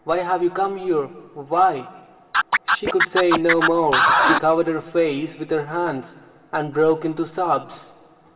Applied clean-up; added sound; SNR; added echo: none; Scratching (performance technique); -2 dB; reverberation time 2.4 s.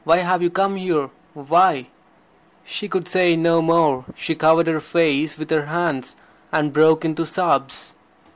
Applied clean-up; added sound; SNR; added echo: none; none; none; none.